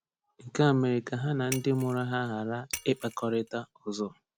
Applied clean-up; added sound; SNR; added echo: none; Shatter; 14 dB; none.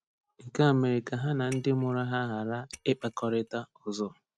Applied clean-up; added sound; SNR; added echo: neural mask model RNNoise.